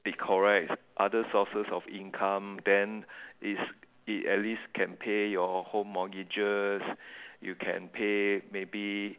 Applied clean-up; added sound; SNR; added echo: none; none; none; none.